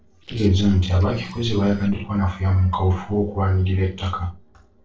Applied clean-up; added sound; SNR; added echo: neural separator model SepFormer DNS4.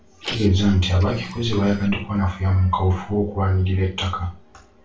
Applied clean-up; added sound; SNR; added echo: none; Printer; 17 dB; reverberation time 0.3 s.